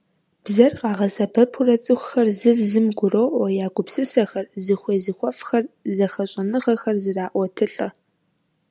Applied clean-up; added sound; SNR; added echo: none; none; none; none.